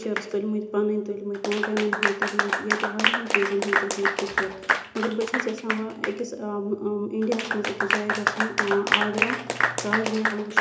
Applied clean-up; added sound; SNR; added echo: none; Applause / Clapping; -1 dB; reverberation time 0.8 s.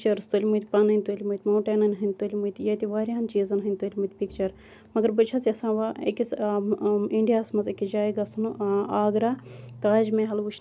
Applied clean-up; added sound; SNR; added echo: none; none; none; none.